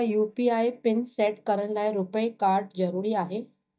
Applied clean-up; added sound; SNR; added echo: neural mask model DeepFilterNet 3.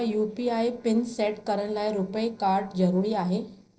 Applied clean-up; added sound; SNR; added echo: neural separator model SepFormer DNS4.